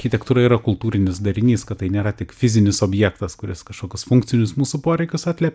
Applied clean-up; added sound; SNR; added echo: none; none; none; none.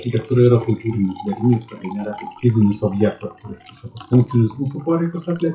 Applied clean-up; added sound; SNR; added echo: classical method WPE with log-MMSE.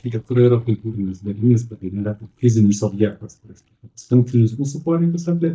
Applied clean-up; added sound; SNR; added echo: neural mask model DeepFilterNet 3.